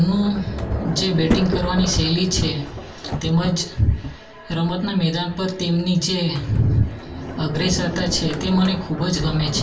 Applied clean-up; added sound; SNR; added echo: none; Sliding door; 9 dB; reverberation time 0.3 s.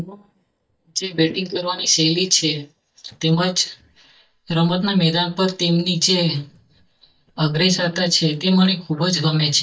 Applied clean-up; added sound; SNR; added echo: neural mask model DeepFilterNet 3.